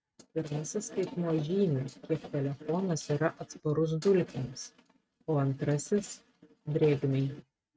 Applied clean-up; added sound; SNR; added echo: neural mask model RNNoise.